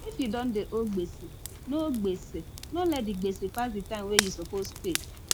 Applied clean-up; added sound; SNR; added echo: none; Crackle; 5 dB; none.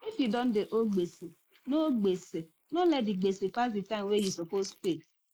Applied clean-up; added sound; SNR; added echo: neural mask model Resemble Enhance denoiser.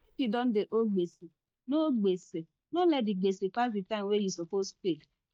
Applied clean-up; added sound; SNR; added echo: neural mask model DeepFilterNet 3.